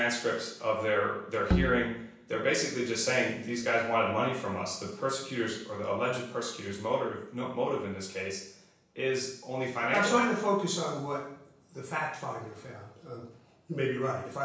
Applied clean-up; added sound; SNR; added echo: none; Bowed string instrument; 0 dB; reverberation time 0.7 s.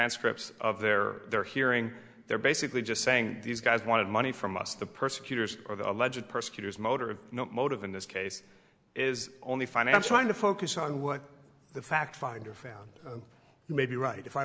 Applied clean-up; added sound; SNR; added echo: none; none; none; none.